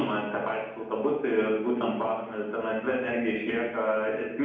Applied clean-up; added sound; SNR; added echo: none; none; none; reverberation time 0.9 s.